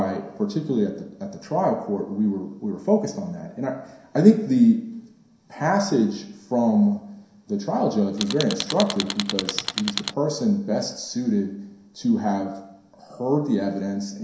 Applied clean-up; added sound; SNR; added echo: none; Tools; 6 dB; reverberation time 0.7 s.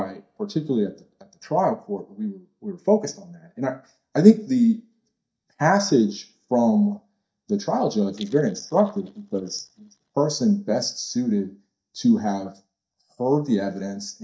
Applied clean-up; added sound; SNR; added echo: neural mask model DeepFilterNet 3.